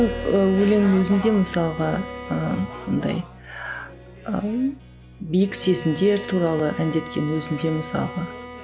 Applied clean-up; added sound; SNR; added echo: none; Bowed string instrument; 14 dB; none.